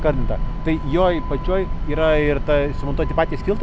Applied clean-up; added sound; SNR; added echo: none; none; none; none.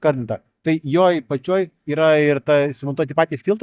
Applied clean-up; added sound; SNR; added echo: neural mask model DeepFilterNet 3.